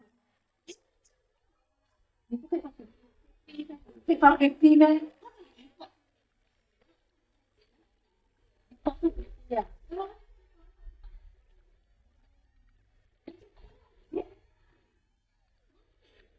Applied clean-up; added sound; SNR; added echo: neural mask model DeepFilterNet 3.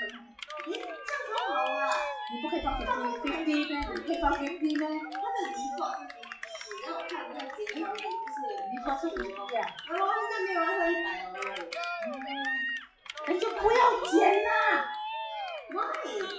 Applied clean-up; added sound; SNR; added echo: classical method WPE with log-MMSE.